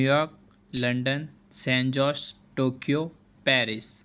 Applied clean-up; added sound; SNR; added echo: none; Tambourine; 9 dB; none.